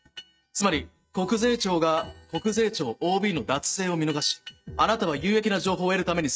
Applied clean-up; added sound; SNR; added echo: neural mask model RNNoise.